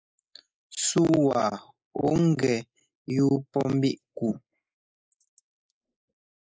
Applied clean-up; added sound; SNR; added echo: neural mask model Resemble Enhance denoiser.